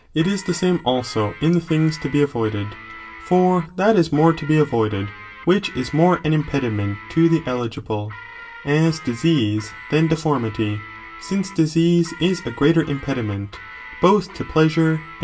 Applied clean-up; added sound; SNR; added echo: none; Guitar; 19 dB; reverberation time 0.2 s.